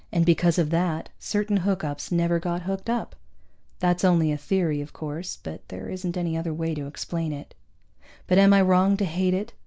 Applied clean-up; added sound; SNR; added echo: none; none; none; none.